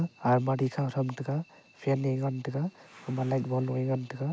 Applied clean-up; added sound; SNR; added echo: none; none; none; none.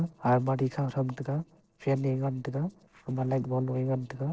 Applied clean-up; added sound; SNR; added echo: neural separator model SepFormer DNS4.